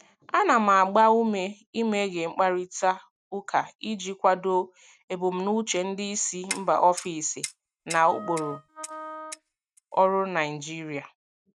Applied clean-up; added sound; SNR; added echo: neural mask model RNNoise.